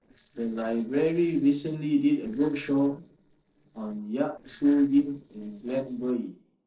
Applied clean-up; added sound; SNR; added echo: neural separator model SepFormer DNS4.